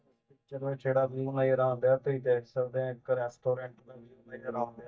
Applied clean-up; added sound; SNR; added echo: neural mask model DeepFilterNet 3.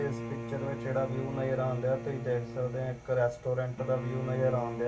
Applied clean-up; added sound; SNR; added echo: none; Bowed string instrument; 7 dB; reverberation time 0.2 s.